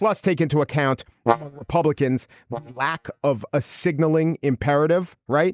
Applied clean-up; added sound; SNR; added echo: neural mask model DeepFilterNet 3.